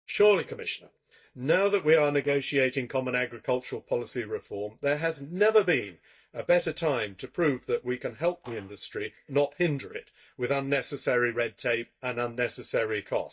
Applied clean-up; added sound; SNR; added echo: neural mask model DeepFilterNet 3.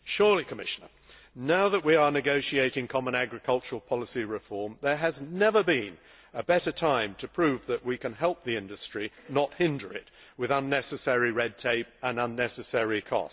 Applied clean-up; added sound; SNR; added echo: none; none; none; none.